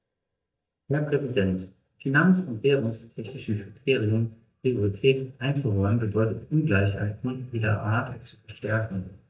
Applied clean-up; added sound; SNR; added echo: neural mask model DeepFilterNet 3.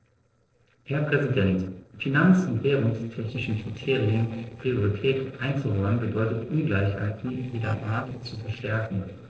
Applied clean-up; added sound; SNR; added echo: neural separator model SepFormer DNS4.